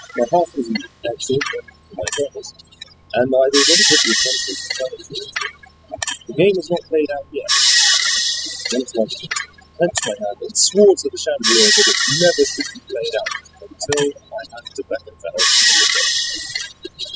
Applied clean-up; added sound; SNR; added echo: classical method spectral subtraction.